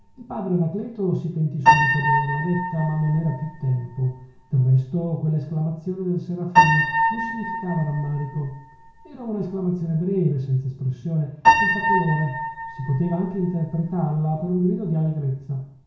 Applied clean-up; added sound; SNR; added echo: none; Piano; 2 dB; reverberation time 0.6 s.